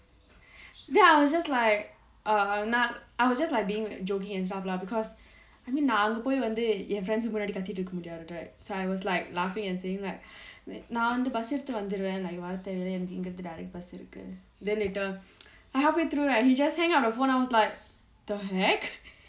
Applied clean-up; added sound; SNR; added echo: none; none; none; none.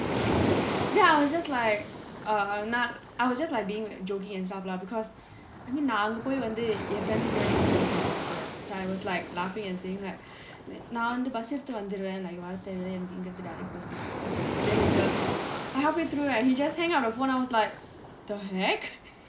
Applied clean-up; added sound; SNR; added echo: none; Waves, surf; 3 dB; none.